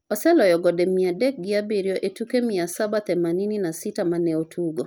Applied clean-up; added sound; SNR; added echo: none; none; none; none.